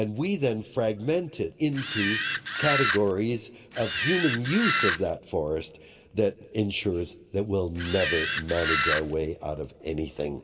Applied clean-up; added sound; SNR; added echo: none; Camera; -3 dB; reverberation time 1.3 s.